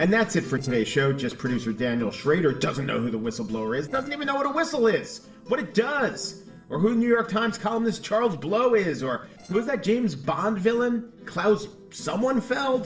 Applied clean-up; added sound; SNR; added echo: neural separator model SepFormer DNS4.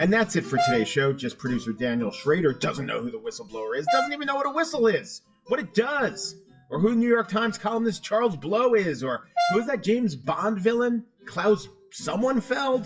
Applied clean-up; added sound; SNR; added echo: classical method WPE with log-MMSE.